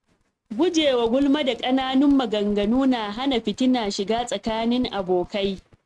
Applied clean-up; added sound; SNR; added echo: neural mask model RNNoise.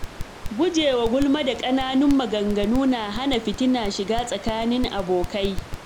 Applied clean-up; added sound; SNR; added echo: none; Crackle; 9 dB; none.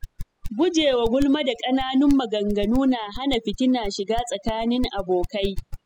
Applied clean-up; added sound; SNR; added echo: classical method spectral subtraction.